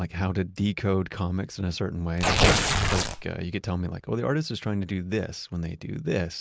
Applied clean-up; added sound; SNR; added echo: none; Tearing; -5 dB; none.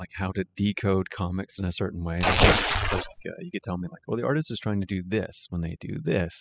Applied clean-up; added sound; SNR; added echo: classical method spectral subtraction.